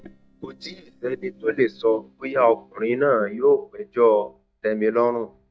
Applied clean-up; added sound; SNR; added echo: neural mask model DeepFilterNet 3.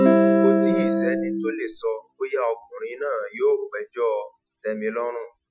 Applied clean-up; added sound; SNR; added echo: classical method Wiener filter.